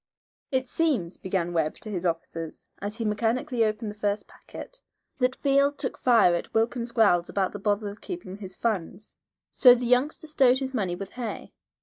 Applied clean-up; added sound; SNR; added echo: neural mask model DeepFilterNet 3.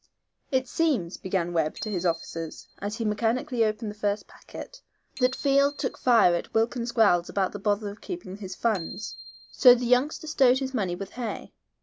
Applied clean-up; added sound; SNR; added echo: none; Bicycle bell; 20 dB; none.